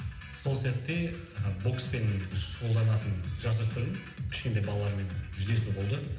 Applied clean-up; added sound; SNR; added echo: none; none; none; reverberation time 0.8 s.